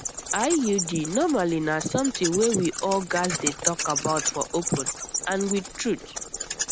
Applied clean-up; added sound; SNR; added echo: none; Wild animals; 4 dB; none.